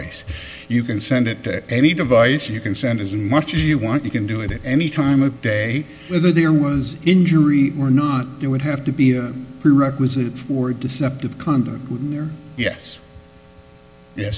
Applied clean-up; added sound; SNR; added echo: none; none; none; none.